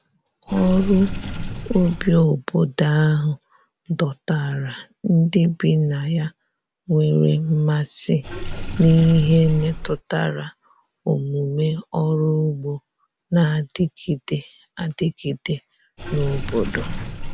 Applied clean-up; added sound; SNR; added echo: none; Sink (filling or washing) / Water; 12 dB; none.